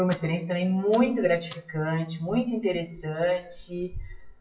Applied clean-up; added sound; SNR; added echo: classical method WPE with log-MMSE.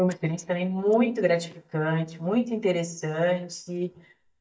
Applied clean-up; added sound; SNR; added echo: neural mask model DeepFilterNet 3.